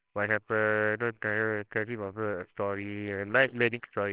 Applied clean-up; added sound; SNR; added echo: neural separator model SepFormer WHAMR!.